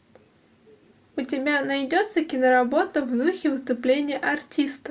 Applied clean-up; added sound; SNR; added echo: none; none; none; none.